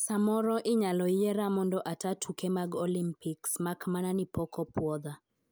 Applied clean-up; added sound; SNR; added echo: none; none; none; none.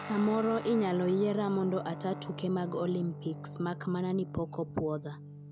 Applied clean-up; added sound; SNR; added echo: none; Guitar; 11 dB; none.